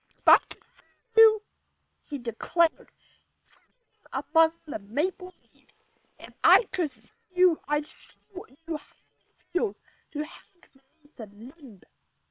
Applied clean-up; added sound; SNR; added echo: neural separator model SepFormer WHAM!.